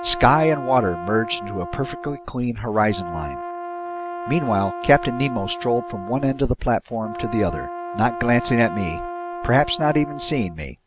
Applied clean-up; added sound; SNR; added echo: none; Brass instrument; 9 dB; none.